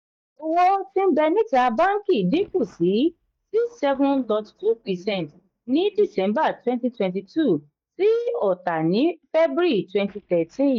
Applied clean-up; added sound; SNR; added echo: neural mask model DeepFilterNet 3.